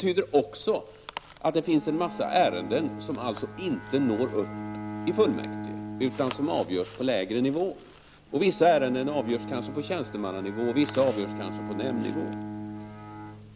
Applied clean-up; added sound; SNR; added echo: none; Bowed string instrument; 11 dB; none.